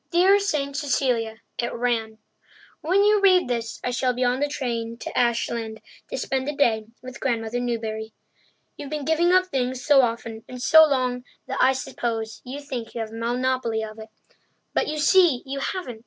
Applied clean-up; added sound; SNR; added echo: none; none; none; none.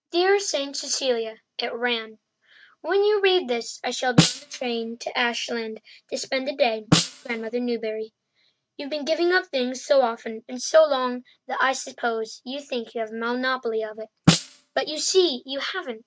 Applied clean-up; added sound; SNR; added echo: neural mask model RNNoise.